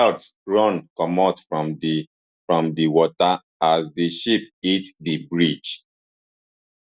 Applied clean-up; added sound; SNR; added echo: none; none; none; none.